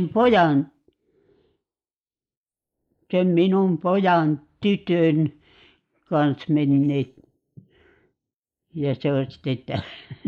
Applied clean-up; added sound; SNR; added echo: neural mask model Resemble Enhance denoiser.